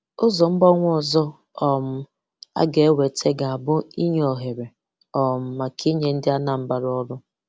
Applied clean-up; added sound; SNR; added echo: none; none; none; none.